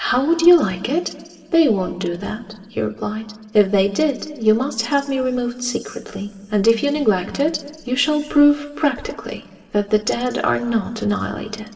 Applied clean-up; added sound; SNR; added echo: none; none; none; reverberation time 2.1 s.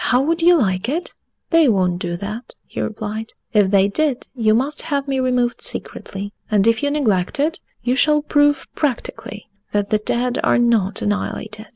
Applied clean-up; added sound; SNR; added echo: none; none; none; none.